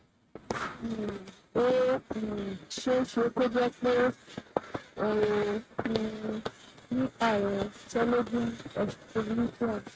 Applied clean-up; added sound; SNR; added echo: neural mask model RNNoise.